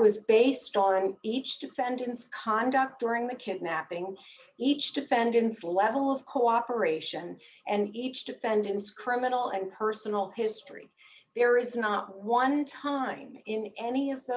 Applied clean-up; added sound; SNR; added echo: none; none; none; none.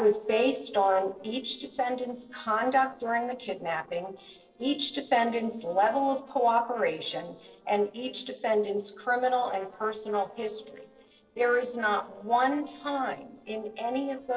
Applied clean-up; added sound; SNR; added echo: neural separator model SepFormer DNS4.